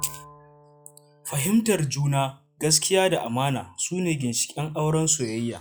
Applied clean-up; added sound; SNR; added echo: classical method log-MMSE.